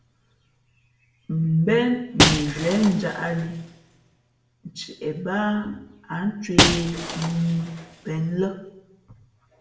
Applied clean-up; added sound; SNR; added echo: none; Shatter; 2 dB; reverberation time 0.7 s.